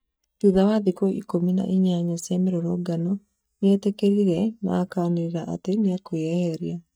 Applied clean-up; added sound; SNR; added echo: neural mask model DeepFilterNet 3.